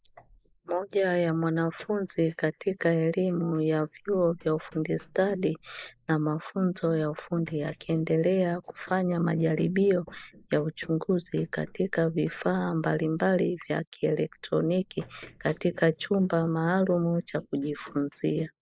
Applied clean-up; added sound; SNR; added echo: neural mask model Resemble Enhance denoiser.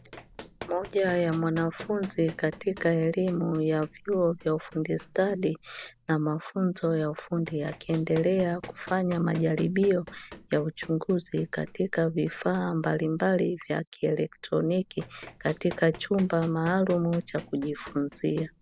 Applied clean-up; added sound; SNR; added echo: none; Run; 20 dB; none.